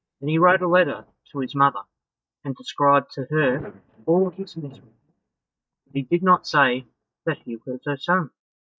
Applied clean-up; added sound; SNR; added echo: neural mask model DeepFilterNet 3.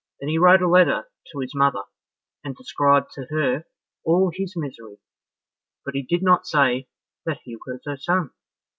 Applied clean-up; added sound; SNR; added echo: none; none; none; none.